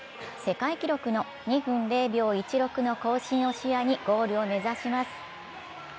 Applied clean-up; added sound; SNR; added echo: none; none; none; none.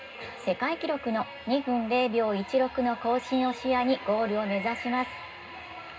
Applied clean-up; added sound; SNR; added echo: none; none; none; reverberation time 0.2 s.